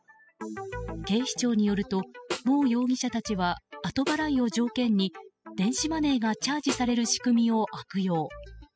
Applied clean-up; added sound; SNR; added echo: classical method spectral subtraction.